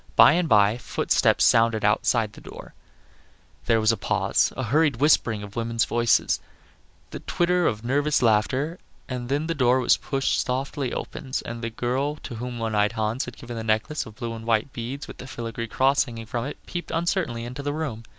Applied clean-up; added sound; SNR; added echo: none; none; none; none.